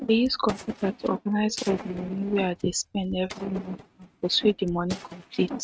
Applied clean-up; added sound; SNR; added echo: neural mask model RNNoise.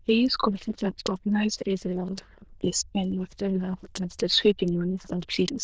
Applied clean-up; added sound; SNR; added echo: neural diffusion model UNIVERSE++.